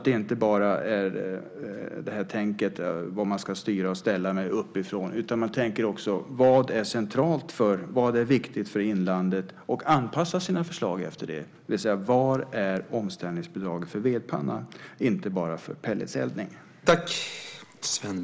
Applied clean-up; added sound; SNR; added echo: none; none; none; none.